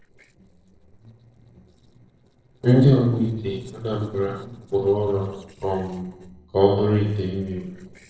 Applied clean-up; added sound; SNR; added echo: neural separator model SepFormer DNS4.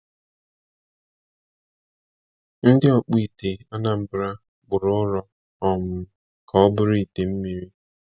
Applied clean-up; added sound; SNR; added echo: none; none; none; none.